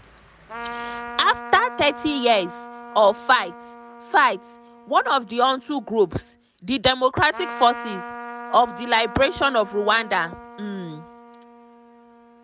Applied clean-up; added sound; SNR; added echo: none; Trumpet; 15 dB; none.